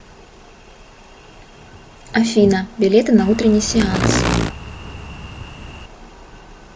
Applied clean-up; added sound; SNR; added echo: none; Insect; 3 dB; none.